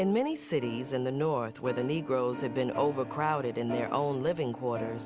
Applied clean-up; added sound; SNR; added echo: none; none; none; none.